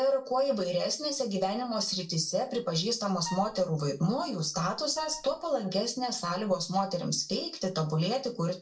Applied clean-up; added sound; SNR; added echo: none; Wind instrument, woodwind instrument; 13 dB; reverberation time 0.2 s.